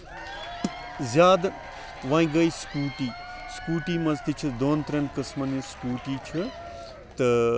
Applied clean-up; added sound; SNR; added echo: none; Applause / Crowd / Cheering; 14 dB; none.